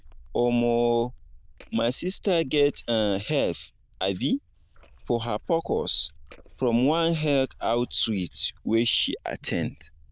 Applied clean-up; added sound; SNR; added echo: neural diffusion model UNIVERSE++.